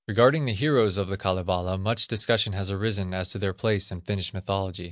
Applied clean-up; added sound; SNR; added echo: none; none; none; none.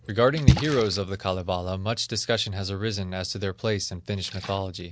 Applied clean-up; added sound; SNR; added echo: none; Splash, splatter; 4 dB; none.